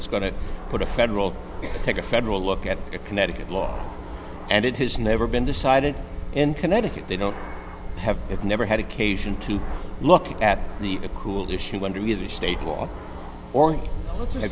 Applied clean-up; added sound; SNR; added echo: none; Fixed-wing aircraft, airplane; 5 dB; none.